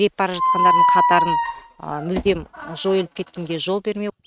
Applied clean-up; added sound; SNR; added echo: neural mask model RNNoise.